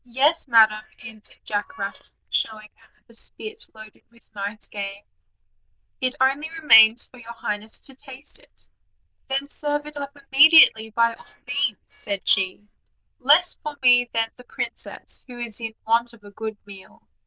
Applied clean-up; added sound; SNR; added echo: neural diffusion model UNIVERSE++.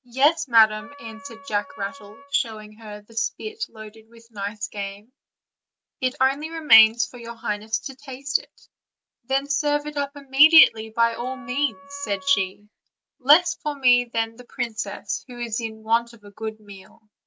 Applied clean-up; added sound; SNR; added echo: none; Wind instrument, woodwind instrument; 18 dB; none.